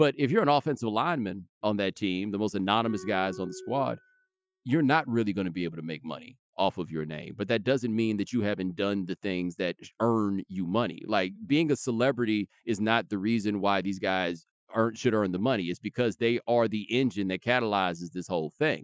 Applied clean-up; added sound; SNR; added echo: classical method Wiener filter.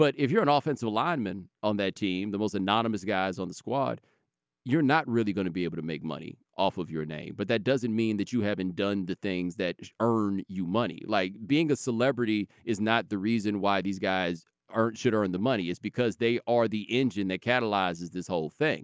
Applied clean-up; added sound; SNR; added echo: none; none; none; none.